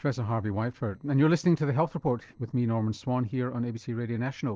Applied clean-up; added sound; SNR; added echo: neural separator model SepFormer DNS4.